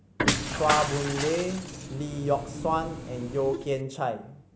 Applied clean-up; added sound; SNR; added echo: none; Printer + Shatter / Crushing; 2 dB; none.